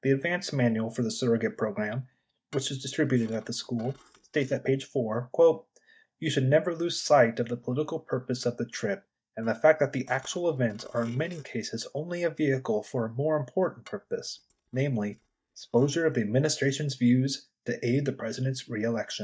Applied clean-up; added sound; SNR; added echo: neural mask model DeepFilterNet 3.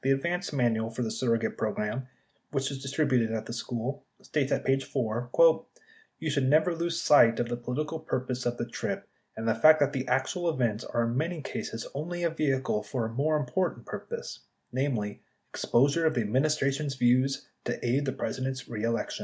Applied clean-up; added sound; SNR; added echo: none; none; none; none.